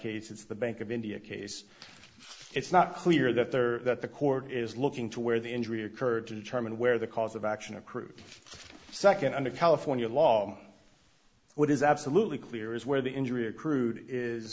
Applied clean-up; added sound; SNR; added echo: none; none; none; none.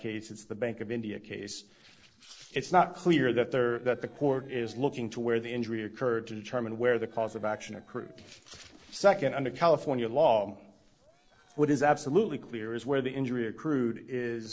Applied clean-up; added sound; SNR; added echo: neural separator model SepFormer DNS4.